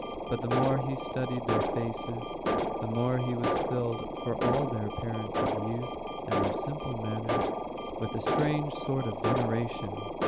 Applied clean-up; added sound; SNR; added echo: none; Alarm; -1 dB; none.